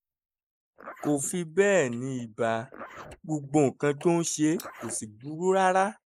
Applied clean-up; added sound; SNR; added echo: neural mask model Resemble Enhance denoiser.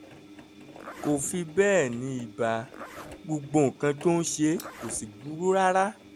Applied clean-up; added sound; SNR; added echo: none; Engine + Zipper (clothing); 18 dB; none.